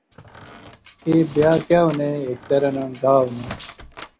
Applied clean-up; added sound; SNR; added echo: none; Squeak; 17 dB; none.